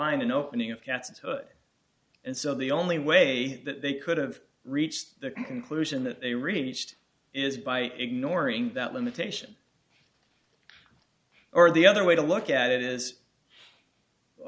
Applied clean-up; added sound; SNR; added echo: none; none; none; none.